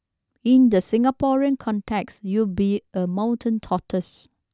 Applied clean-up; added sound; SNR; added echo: none; none; none; none.